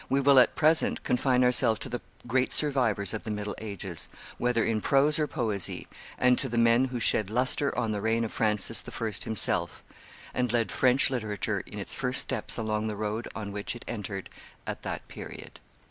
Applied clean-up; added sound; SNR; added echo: none; none; none; none.